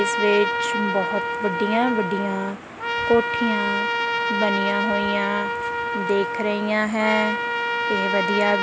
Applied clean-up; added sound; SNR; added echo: none; Trumpet; 1 dB; none.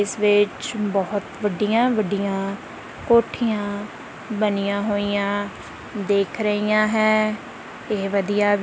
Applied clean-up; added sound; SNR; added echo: none; none; none; none.